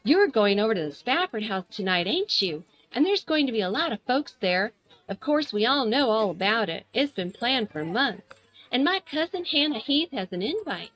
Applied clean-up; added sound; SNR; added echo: neural mask model RNNoise.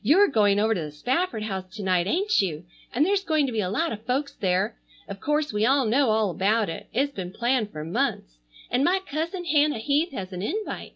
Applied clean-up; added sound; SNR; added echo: none; none; none; none.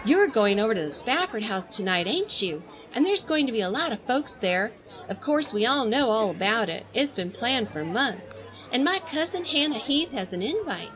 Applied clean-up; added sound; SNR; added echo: none; Crowd; 17 dB; none.